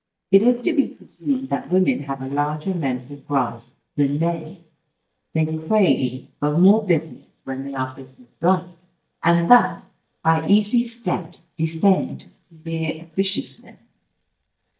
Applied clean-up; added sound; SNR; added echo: neural mask model DeepFilterNet 3.